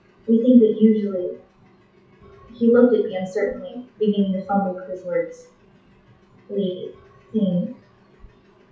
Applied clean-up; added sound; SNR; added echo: classical method WPE with log-MMSE.